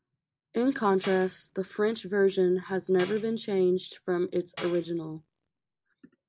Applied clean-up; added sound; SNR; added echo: none; Tambourine; 19 dB; none.